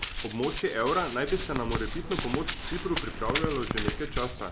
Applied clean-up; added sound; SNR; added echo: none; Run + Typing; 2 dB; none.